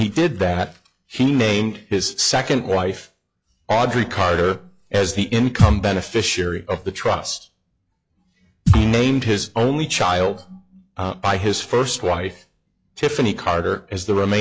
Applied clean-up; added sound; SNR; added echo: classical method log-MMSE.